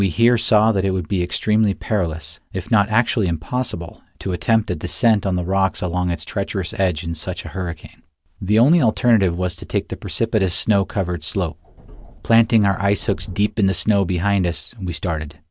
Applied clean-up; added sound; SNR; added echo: none; Subway, metro, underground; 18 dB; none.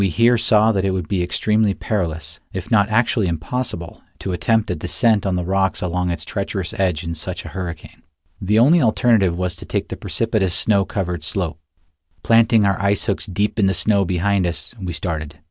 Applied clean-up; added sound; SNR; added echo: none; none; none; none.